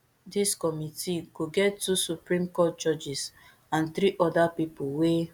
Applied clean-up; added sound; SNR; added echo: none; none; none; none.